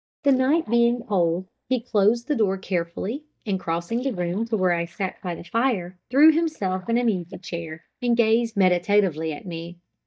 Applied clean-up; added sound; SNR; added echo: neural mask model DeepFilterNet 3.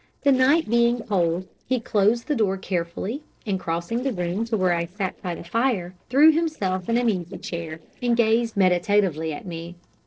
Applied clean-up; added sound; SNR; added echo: neural separator model SepFormer DNS4.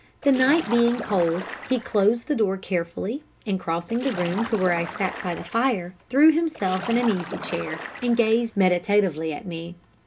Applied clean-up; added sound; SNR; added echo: none; Splash, splatter; 13 dB; reverberation time 0.3 s.